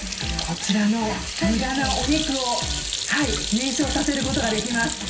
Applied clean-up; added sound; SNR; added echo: none; Sink (filling or washing) / Hands; 5 dB; reverberation time 0.2 s.